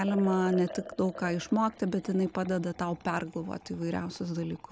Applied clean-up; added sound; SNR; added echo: none; Liquid; 16 dB; none.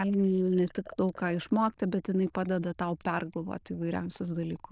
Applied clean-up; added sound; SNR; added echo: neural diffusion model UNIVERSE++.